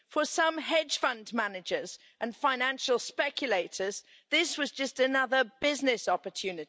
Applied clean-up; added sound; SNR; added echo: none; none; none; none.